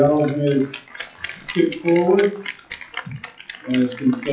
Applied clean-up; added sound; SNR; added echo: classical method WPE with log-MMSE.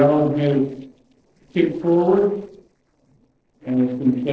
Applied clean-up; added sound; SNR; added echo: neural separator model SepFormer DNS4.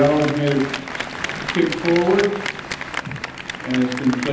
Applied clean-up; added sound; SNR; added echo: none; Applause; 8 dB; reverberation time 0.9 s.